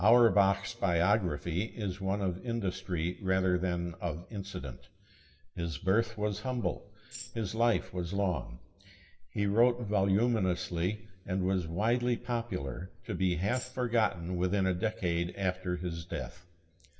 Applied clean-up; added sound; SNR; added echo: none; Tambourine; 16 dB; reverberation time 0.7 s.